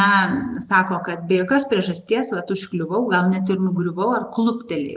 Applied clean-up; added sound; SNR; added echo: none; none; none; none.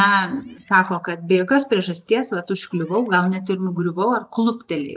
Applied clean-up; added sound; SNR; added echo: neural mask model DeepFilterNet 3.